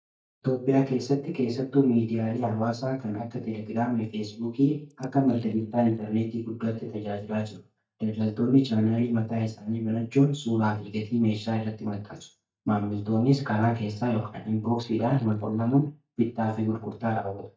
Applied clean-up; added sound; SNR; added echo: neural mask model DeepFilterNet 3.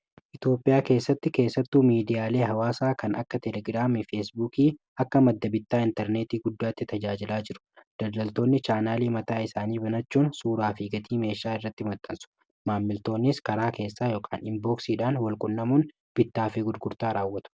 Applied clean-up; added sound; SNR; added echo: none; none; none; none.